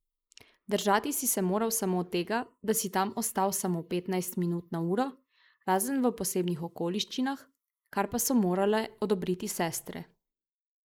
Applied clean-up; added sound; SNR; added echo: neural mask model Resemble Enhance denoiser.